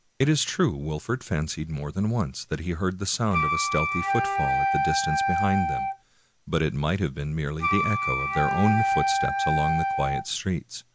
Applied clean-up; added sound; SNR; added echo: none; Wind instrument, woodwind instrument; -2 dB; none.